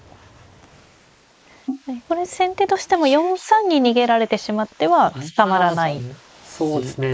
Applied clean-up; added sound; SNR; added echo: neural mask model Resemble Enhance denoiser.